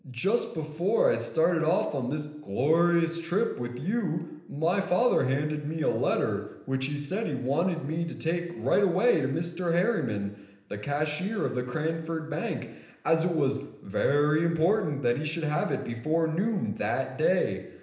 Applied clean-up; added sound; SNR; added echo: none; none; none; reverberation time 0.9 s.